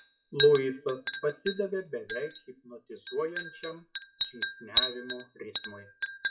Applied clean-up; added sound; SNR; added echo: classical method WPE with log-MMSE.